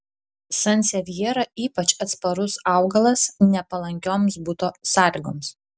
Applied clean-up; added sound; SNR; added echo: none; none; none; none.